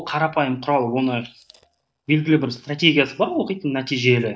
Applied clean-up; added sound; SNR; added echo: neural mask model DeepFilterNet 3.